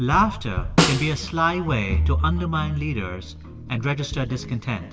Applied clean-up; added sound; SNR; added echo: none; Snare drum; 3 dB; reverberation time 1.4 s.